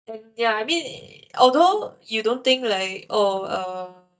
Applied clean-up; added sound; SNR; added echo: neural mask model DeepFilterNet 3.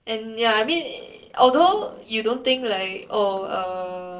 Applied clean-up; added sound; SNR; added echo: neural separator model SepFormer DNS4.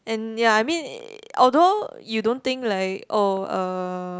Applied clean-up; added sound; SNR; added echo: none; none; none; none.